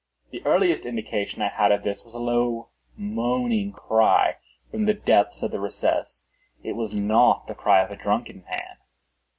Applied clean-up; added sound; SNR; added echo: none; none; none; none.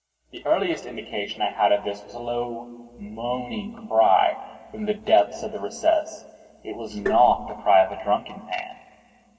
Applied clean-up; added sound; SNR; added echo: none; Tap; 7 dB; reverberation time 2.9 s.